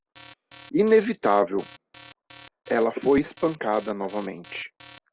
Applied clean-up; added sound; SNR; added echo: none; Alarm; 11 dB; none.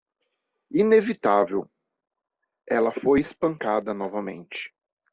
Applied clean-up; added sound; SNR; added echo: none; none; none; none.